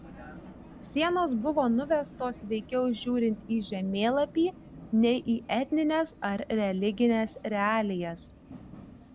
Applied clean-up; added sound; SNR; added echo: none; Vehicle; 19 dB; none.